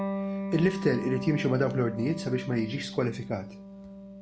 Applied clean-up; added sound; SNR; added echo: none; Electric guitar; 7 dB; none.